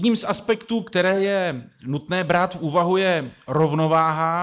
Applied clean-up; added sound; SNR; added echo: neural mask model Resemble Enhance denoiser.